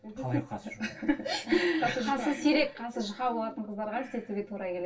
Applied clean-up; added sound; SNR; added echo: none; none; none; reverberation time 0.2 s.